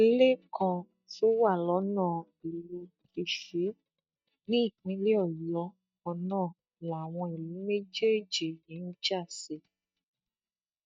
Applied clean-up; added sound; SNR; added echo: neural mask model DeepFilterNet 3.